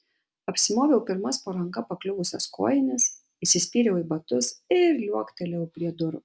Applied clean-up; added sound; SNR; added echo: none; none; none; none.